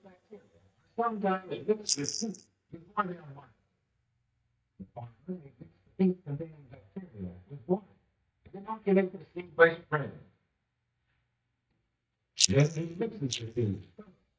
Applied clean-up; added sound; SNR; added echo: neural mask model DeepFilterNet 3.